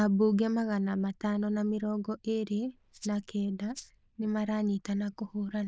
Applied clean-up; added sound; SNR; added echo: neural diffusion model UNIVERSE++.